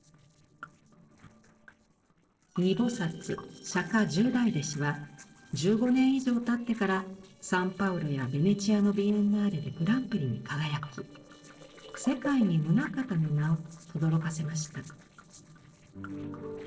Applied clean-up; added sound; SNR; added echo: neural separator model SepFormer DNS4.